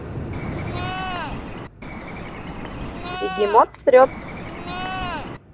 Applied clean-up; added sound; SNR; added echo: none; Bird + Livestock, farm animals, working animals; 7 dB; none.